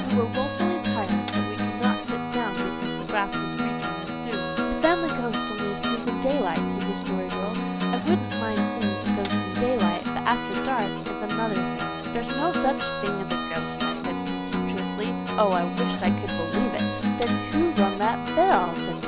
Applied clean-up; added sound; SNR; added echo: none; Acoustic guitar; -2 dB; none.